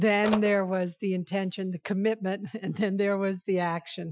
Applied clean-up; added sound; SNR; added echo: classical method Wiener filter.